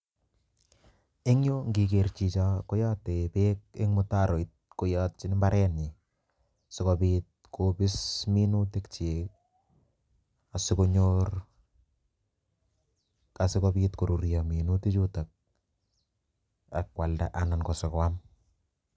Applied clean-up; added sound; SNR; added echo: none; none; none; none.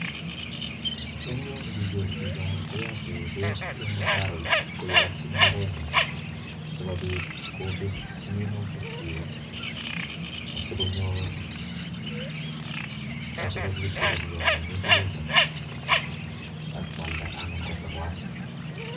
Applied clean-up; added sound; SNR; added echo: none; Bird; -5 dB; reverberation time 0.3 s.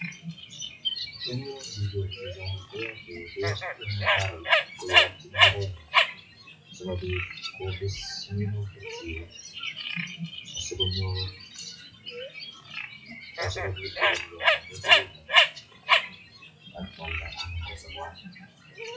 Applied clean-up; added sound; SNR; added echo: classical method WPE with log-MMSE.